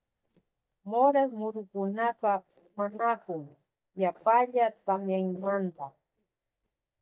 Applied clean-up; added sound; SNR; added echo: neural mask model DeepFilterNet 3.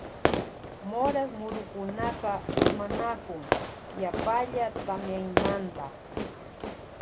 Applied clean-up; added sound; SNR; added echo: none; Fireworks; -1 dB; reverberation time 1.0 s.